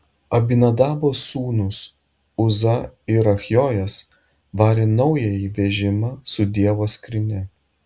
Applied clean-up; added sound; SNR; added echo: none; none; none; none.